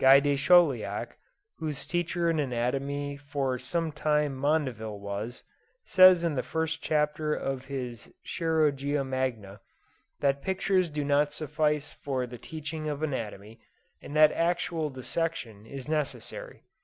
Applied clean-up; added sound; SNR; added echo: none; none; none; none.